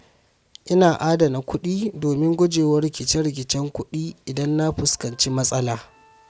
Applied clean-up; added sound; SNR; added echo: none; none; none; none.